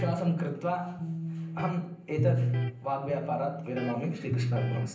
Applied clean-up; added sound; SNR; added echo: none; Electric guitar; 0 dB; reverberation time 0.6 s.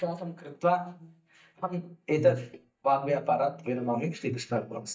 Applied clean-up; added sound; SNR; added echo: neural mask model DeepFilterNet 3.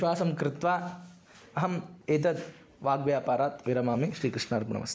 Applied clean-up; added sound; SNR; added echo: none; none; none; none.